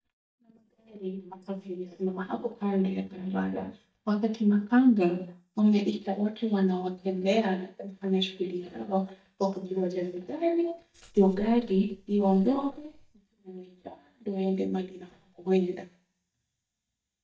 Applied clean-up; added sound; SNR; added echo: neural mask model DeepFilterNet 3.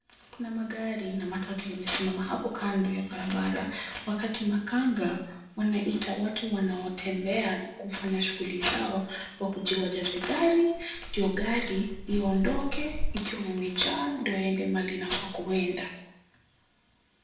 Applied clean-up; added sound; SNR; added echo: none; Wind; 4 dB; reverberation time 0.8 s.